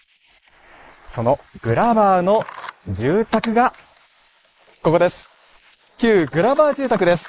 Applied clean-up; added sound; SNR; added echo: neural mask model Resemble Enhance denoiser.